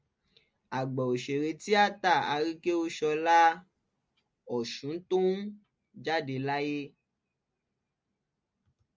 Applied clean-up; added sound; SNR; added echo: none; none; none; none.